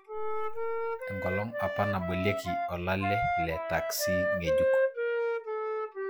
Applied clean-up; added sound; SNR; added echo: classical method log-MMSE.